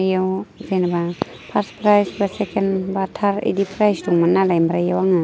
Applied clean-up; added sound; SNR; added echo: none; none; none; none.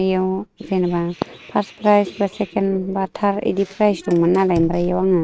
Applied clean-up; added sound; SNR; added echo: neural mask model RNNoise.